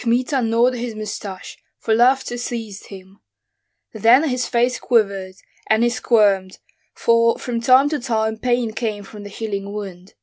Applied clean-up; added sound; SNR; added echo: none; none; none; none.